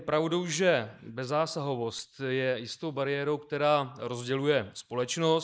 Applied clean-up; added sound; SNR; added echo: neural mask model Resemble Enhance denoiser.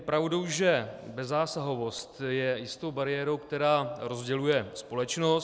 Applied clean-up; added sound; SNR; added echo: none; none; none; none.